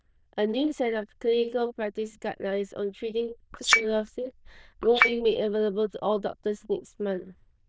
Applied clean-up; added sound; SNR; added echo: neural diffusion model UNIVERSE++.